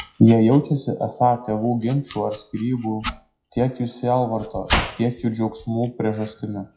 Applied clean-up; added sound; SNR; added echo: classical method WPE with log-MMSE.